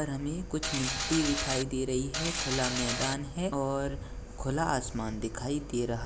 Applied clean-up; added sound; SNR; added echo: none; Mechanisms; 1 dB; none.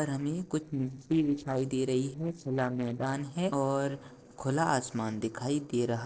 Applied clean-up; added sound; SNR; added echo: neural separator model SepFormer DNS4.